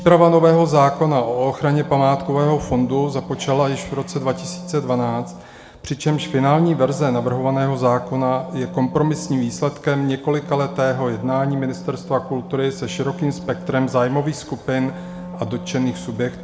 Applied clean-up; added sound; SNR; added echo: none; Wind instrument, woodwind instrument; 14 dB; reverberation time 1.3 s.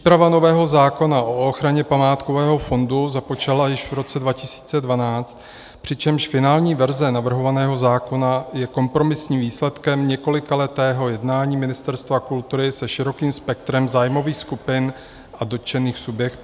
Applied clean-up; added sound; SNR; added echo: none; none; none; none.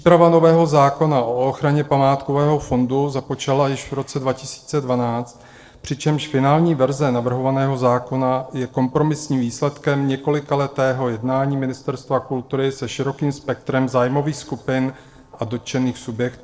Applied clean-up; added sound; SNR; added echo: neural separator model SepFormer DNS4.